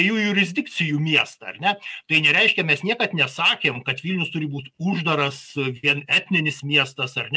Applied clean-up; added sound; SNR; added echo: none; none; none; none.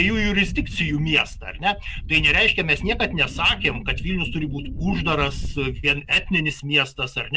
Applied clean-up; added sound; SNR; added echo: none; Wind; 8 dB; none.